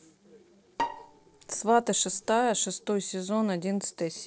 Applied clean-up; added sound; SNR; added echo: neural separator model SepFormer DNS4.